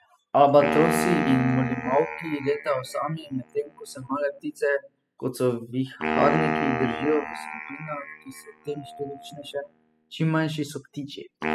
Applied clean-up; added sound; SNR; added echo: classical method spectral subtraction.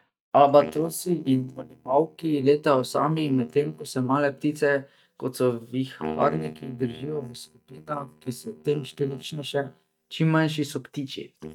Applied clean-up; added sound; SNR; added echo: neural mask model DeepFilterNet 3.